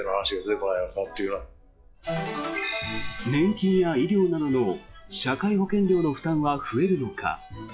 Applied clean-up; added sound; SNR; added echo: classical method log-MMSE.